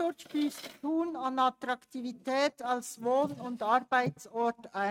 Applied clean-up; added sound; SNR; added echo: neural mask model RNNoise.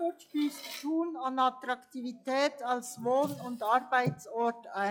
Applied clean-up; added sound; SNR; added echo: classical method log-MMSE.